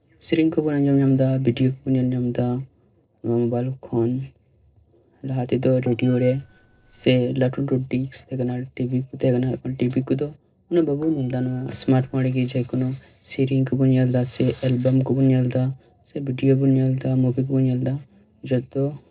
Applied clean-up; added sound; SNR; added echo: neural separator model SepFormer DNS4.